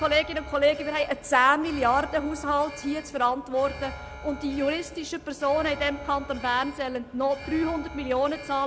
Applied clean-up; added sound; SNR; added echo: none; Alarm; 15 dB; none.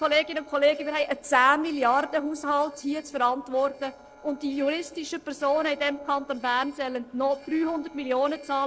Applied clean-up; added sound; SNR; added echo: neural separator model SepFormer DNS4.